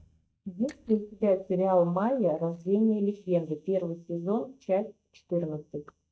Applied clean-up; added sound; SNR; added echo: neural mask model DeepFilterNet 3.